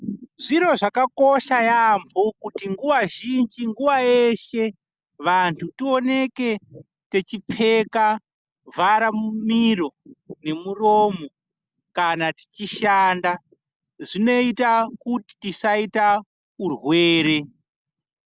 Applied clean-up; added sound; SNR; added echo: none; none; none; none.